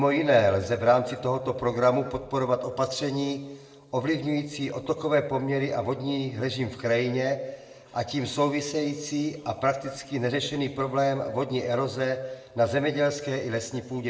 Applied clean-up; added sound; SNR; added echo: none; none; none; reverberation time 1.4 s.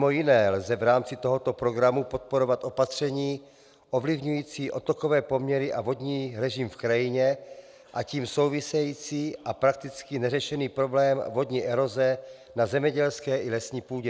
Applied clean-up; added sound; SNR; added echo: none; none; none; none.